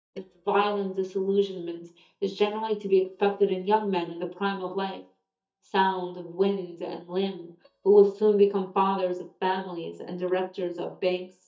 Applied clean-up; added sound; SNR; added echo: neural mask model DeepFilterNet 3.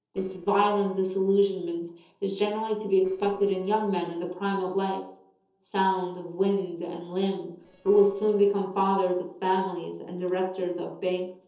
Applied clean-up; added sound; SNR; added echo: neural separator model SepFormer DNS4.